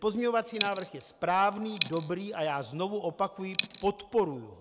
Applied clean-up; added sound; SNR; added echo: none; Coin (dropping); 0 dB; none.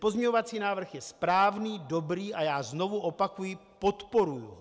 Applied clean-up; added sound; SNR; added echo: none; none; none; none.